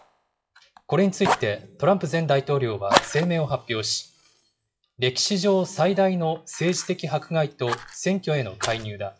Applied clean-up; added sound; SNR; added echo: classical method WPE with log-MMSE.